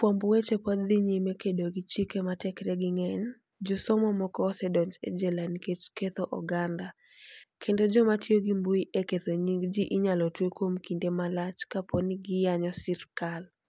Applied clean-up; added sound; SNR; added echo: none; none; none; none.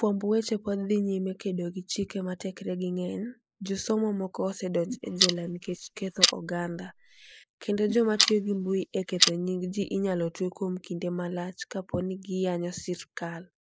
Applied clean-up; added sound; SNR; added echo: neural mask model Resemble Enhance denoiser.